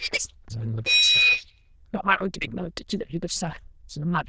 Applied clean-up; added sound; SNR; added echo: neural diffusion model UNIVERSE++.